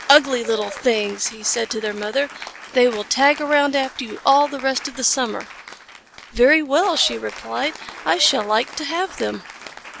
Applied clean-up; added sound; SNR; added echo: none; Applause / Cheering; 16 dB; none.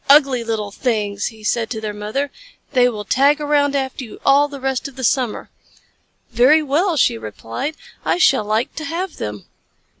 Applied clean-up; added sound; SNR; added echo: none; none; none; none.